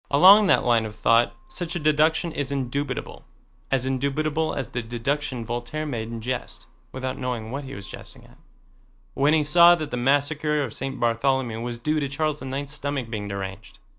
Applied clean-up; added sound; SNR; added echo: none; none; none; none.